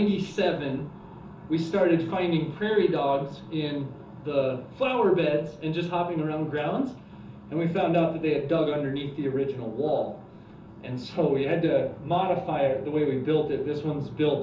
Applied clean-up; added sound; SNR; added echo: none; none; none; reverberation time 0.6 s.